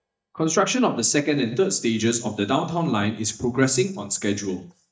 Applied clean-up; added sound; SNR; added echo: neural mask model DeepFilterNet 3.